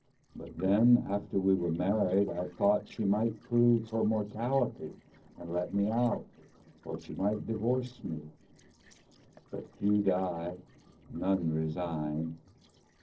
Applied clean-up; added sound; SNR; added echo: neural separator model SepFormer DNS4.